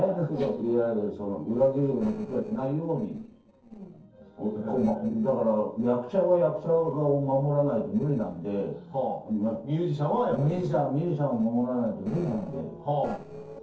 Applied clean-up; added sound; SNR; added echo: neural separator model SepFormer DNS4.